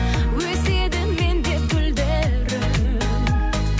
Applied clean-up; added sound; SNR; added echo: none; none; none; none.